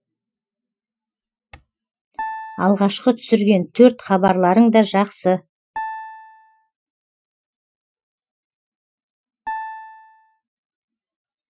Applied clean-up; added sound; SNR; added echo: classical method Wiener filter.